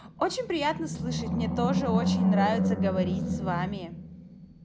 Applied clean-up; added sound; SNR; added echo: none; Animal; -3 dB; none.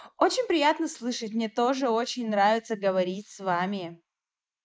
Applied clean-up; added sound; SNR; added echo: neural mask model Resemble Enhance denoiser.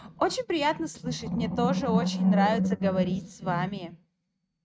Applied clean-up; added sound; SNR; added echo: neural mask model RNNoise.